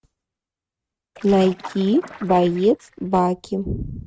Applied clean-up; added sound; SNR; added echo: neural mask model RNNoise.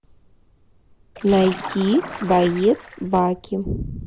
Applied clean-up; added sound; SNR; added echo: none; Splash, splatter; 13 dB; none.